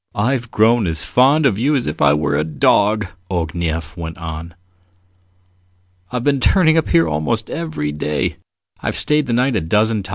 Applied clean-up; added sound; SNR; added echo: none; none; none; none.